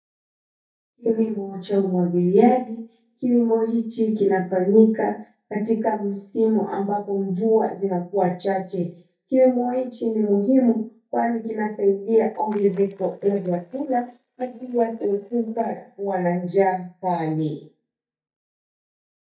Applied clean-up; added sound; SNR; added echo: neural mask model DeepFilterNet 3.